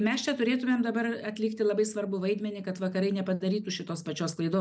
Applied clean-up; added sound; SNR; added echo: none; none; none; none.